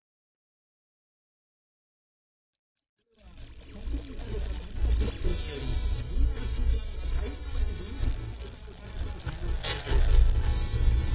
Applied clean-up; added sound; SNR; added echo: neural mask model DeepFilterNet 3.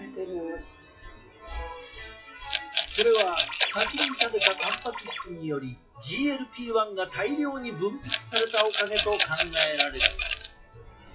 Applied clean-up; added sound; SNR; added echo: classical method WPE with log-MMSE.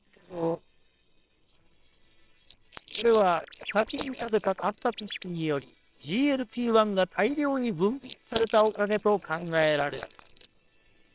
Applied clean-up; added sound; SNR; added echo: neural separator model SepFormer WHAMR!.